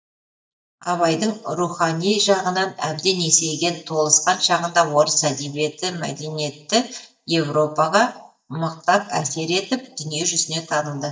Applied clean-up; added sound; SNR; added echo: neural mask model DeepFilterNet 3.